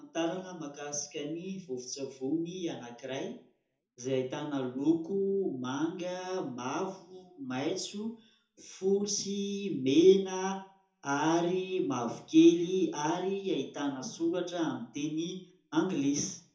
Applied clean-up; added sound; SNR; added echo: none; none; none; reverberation time 0.5 s.